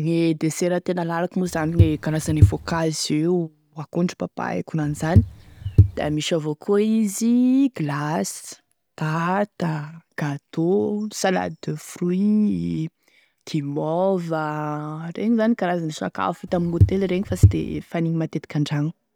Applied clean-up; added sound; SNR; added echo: none; Walk, footsteps / Bird vocalization, bird call, bird song; -1 dB; none.